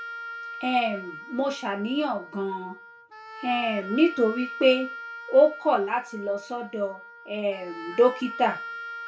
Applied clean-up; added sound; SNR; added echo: none; Wind instrument, woodwind instrument; 13 dB; reverberation time 0.3 s.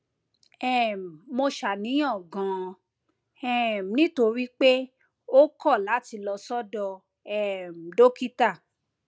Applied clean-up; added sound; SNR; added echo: none; none; none; none.